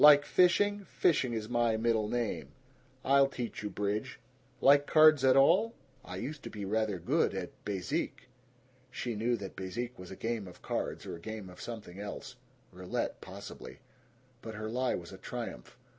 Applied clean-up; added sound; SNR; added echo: none; none; none; none.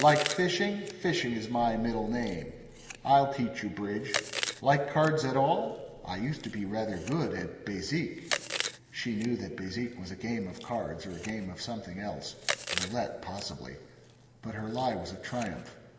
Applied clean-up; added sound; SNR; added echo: none; Chewing, mastication; 10 dB; reverberation time 2.2 s.